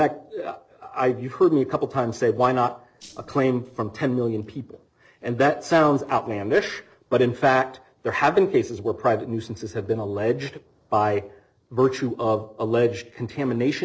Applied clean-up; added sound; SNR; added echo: neural separator model SepFormer DNS4.